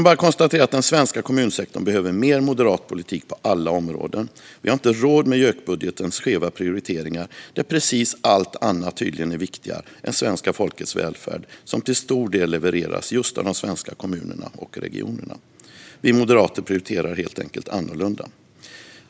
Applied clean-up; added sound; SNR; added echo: none; none; none; none.